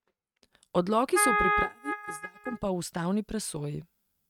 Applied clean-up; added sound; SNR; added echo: neural mask model RNNoise.